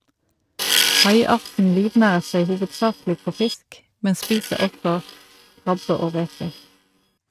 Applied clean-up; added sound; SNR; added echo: neural mask model RNNoise.